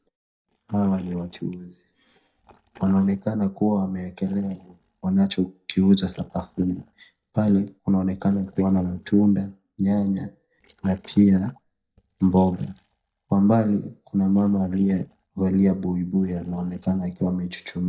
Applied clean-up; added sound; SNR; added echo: neural mask model DeepFilterNet 3.